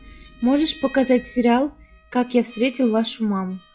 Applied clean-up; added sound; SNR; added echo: classical method log-MMSE.